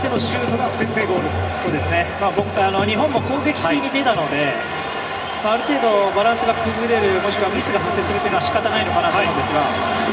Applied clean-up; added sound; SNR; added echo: none; none; none; reverberation time 1.9 s.